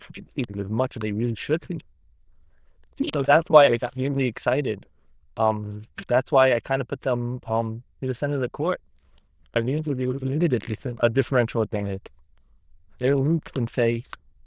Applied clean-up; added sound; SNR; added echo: neural diffusion model UNIVERSE++.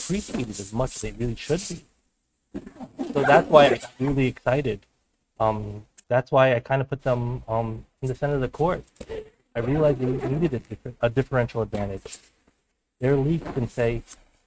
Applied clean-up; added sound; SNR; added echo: neural mask model RNNoise.